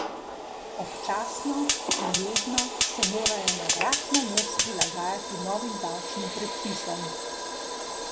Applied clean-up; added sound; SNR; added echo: none; Fire; -4 dB; none.